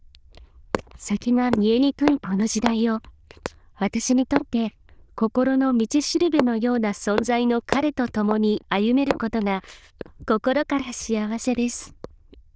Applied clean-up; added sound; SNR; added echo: neural diffusion model UNIVERSE++.